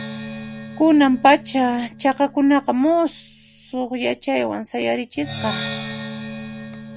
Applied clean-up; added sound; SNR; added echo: none; Percussion; 11 dB; none.